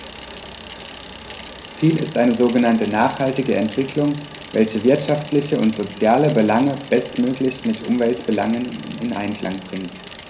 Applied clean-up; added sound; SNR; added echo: none; Bicycle; 11 dB; reverberation time 0.4 s.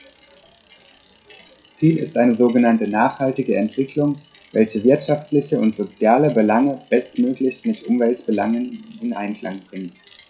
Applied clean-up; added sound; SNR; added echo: classical method WPE with log-MMSE.